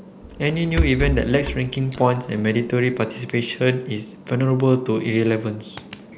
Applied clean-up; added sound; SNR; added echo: none; Rattle / Breathing; 6 dB; none.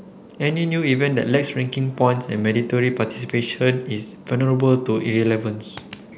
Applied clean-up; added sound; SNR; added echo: none; none; none; none.